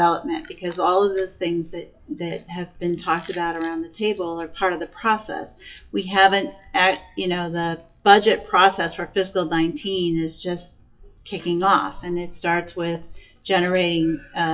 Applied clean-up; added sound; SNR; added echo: classical method WPE with log-MMSE.